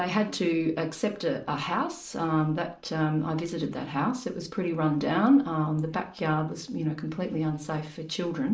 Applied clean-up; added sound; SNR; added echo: none; none; none; reverberation time 0.4 s.